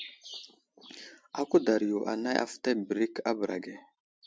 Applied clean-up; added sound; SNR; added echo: none; none; none; none.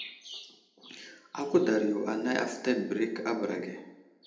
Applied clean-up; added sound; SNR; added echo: none; none; none; reverberation time 0.8 s.